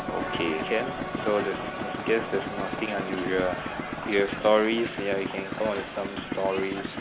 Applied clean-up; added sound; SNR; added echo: none; Idling + Crowd; 5 dB; none.